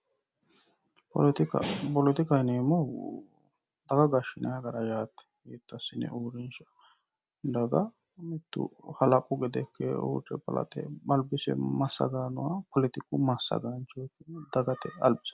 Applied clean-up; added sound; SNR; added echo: none; none; none; none.